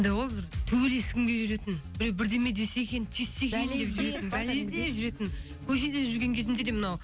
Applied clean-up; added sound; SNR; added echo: none; Musical instrument; 15 dB; none.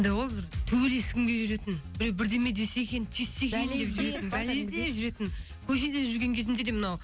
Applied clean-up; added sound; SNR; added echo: none; none; none; none.